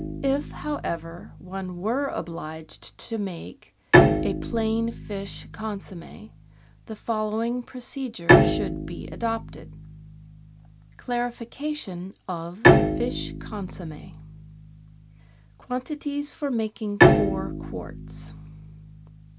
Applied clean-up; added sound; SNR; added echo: none; Bowed string instrument; -4 dB; none.